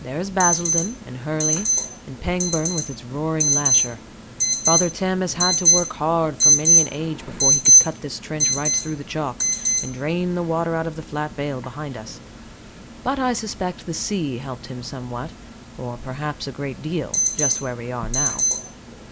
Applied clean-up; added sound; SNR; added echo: none; Alarm; -3 dB; none.